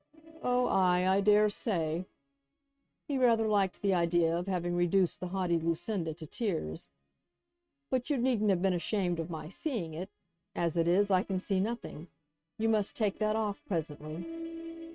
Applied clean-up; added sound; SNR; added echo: neural mask model RNNoise.